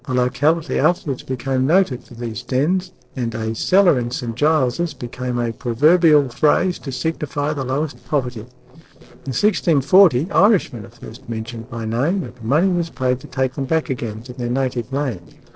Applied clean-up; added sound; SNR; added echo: neural separator model SepFormer DNS4.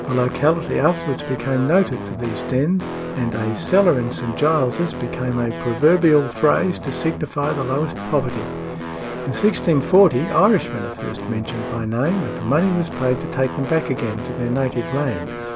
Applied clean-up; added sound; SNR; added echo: none; Guitar; 8 dB; none.